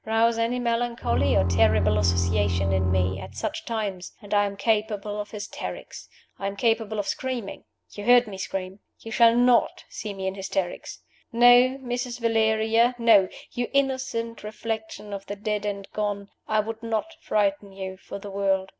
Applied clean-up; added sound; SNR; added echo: none; Bowed string instrument; -1 dB; none.